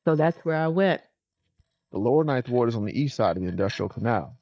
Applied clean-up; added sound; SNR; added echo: neural mask model DeepFilterNet 3.